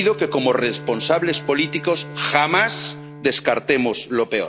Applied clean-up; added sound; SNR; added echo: none; Bowed string instrument; 15 dB; none.